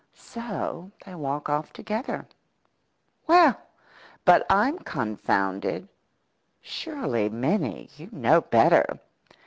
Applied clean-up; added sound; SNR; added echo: none; none; none; none.